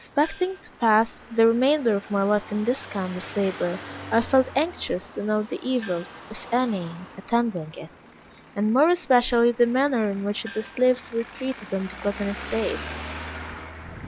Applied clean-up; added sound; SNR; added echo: none; Gong + Traffic noise, roadway noise; 15 dB; none.